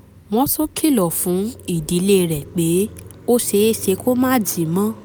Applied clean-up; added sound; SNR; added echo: none; Car passing by; 20 dB; none.